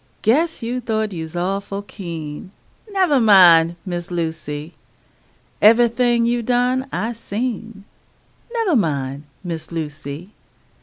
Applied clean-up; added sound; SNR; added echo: none; none; none; none.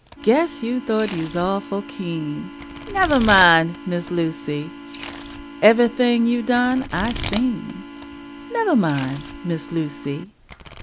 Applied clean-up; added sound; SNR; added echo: none; Organ + Domestic sounds, home sounds; 13 dB; none.